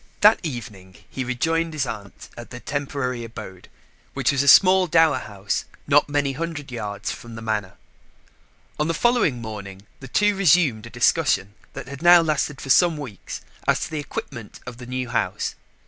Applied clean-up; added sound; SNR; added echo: none; none; none; none.